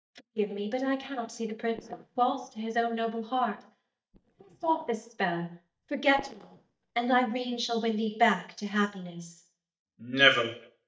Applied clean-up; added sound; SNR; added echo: neural mask model DeepFilterNet 3.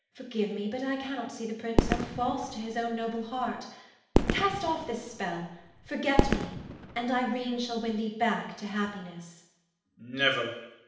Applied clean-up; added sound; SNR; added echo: none; Fireworks; -1 dB; reverberation time 0.8 s.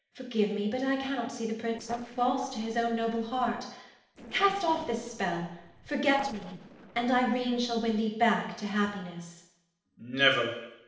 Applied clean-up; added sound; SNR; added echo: neural separator model SepFormer DNS4.